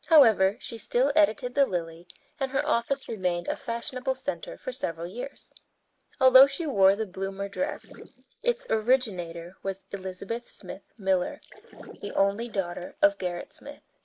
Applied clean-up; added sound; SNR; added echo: neural mask model Resemble Enhance denoiser.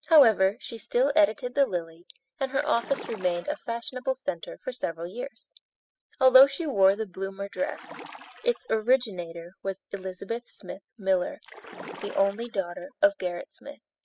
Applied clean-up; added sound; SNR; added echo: classical method spectral subtraction.